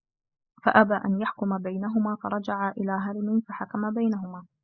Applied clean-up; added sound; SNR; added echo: neural mask model Resemble Enhance denoiser.